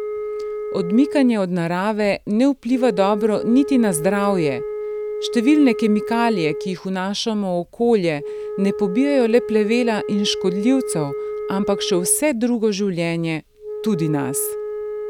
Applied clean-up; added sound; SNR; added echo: none; Wind instrument, woodwind instrument; 8 dB; none.